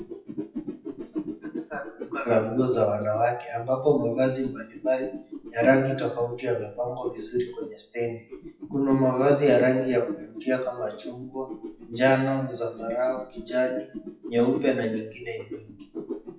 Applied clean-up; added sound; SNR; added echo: classical method WPE with log-MMSE.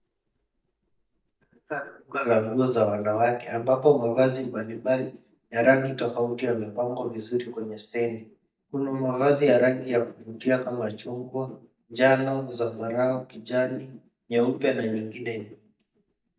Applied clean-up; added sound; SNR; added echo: neural mask model DeepFilterNet 3.